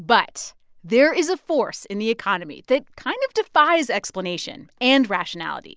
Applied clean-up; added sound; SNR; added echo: none; none; none; none.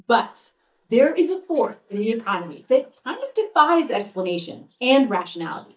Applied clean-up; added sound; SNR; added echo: neural mask model DeepFilterNet 3.